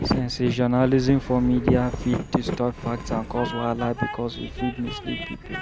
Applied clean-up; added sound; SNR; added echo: none; Train; 9 dB; none.